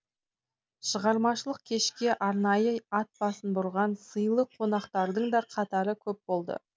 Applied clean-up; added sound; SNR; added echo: none; none; none; none.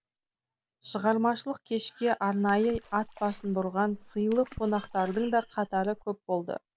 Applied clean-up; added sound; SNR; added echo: none; Water / Splash, splatter; 19 dB; none.